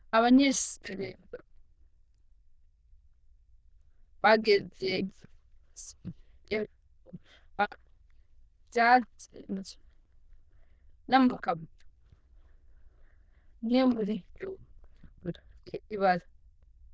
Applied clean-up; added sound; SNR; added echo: neural diffusion model UNIVERSE++.